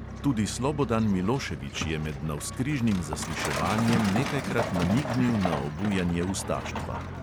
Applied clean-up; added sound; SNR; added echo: none; Truck; 5 dB; none.